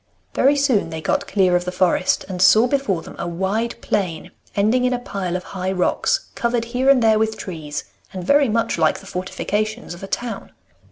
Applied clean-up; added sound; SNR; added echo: none; none; none; none.